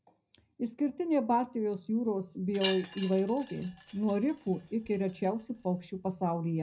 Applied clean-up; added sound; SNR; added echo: none; Wind chime; 10 dB; reverberation time 0.4 s.